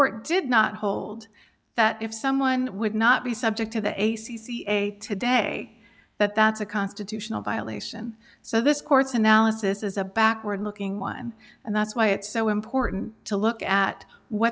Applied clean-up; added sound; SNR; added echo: none; none; none; none.